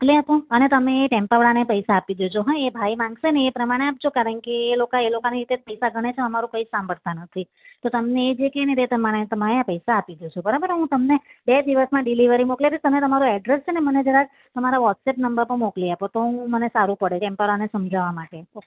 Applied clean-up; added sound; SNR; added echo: none; none; none; none.